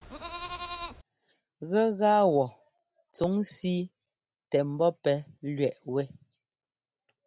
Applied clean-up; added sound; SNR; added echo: none; Livestock, farm animals, working animals; 9 dB; none.